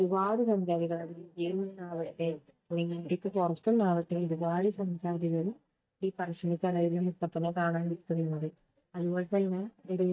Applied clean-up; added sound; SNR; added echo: neural mask model DeepFilterNet 3.